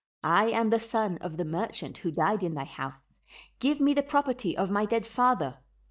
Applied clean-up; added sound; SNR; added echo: neural mask model DeepFilterNet 3.